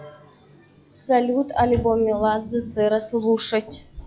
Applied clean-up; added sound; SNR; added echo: classical method log-MMSE.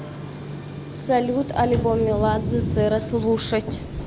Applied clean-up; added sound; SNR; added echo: none; Thunder / Cricket; 6 dB; none.